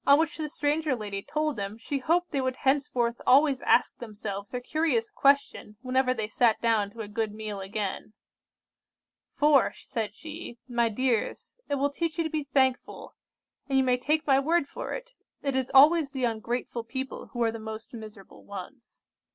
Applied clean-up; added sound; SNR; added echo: none; none; none; none.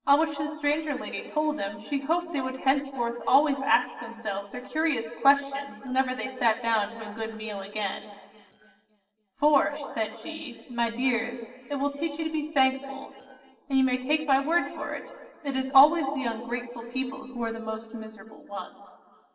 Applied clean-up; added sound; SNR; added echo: neural separator model SepFormer DNS4.